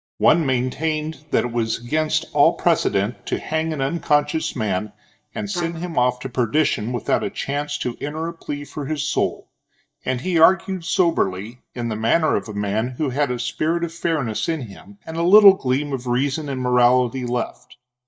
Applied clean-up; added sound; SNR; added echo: neural mask model DeepFilterNet 3.